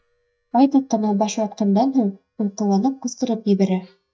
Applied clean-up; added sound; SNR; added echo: neural mask model DeepFilterNet 3.